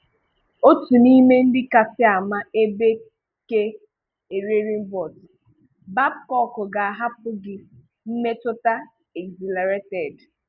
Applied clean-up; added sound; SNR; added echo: none; none; none; none.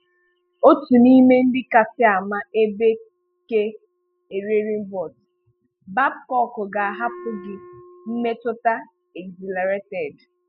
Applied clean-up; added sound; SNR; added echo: classical method spectral subtraction.